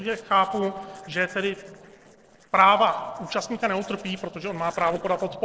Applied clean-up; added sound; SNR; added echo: neural separator model SepFormer DNS4.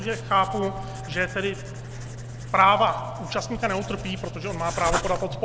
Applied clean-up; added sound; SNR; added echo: none; Writing; 8 dB; none.